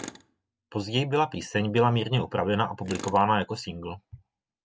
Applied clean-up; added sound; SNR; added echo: none; Tools; 20 dB; none.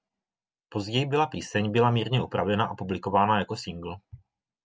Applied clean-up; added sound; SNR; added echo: none; none; none; none.